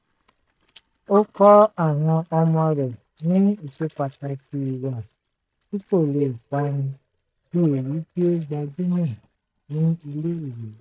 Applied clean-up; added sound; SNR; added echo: neural mask model DeepFilterNet 3.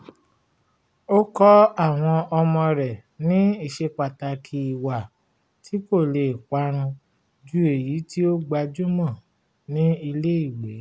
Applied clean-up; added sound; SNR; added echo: none; none; none; none.